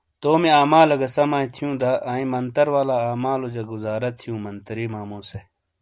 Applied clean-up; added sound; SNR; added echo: none; none; none; none.